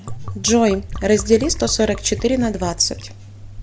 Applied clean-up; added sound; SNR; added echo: none; Liquid; 13 dB; none.